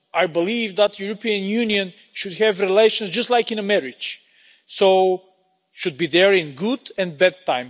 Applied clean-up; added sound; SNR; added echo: none; none; none; none.